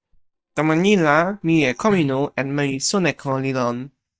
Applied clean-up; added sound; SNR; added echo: neural mask model DeepFilterNet 3.